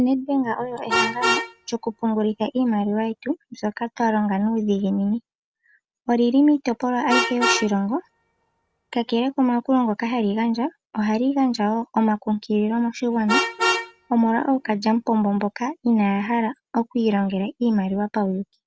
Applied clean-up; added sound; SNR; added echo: none; Vehicle horn, car horn, honking; 9 dB; none.